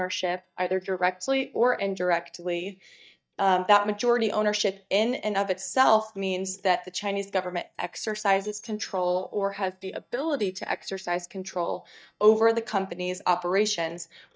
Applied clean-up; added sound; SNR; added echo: neural mask model DeepFilterNet 3.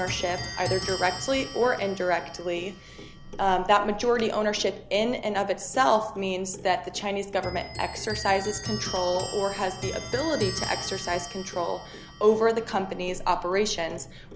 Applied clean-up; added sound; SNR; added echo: none; Clock; 11 dB; none.